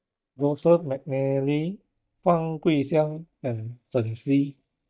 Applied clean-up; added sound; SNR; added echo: neural mask model DeepFilterNet 3.